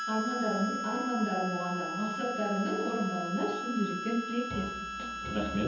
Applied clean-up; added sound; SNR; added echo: none; Harmonica; 4 dB; reverberation time 0.7 s.